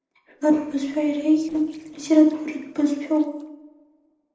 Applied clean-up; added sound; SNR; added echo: neural separator model SepFormer DNS4.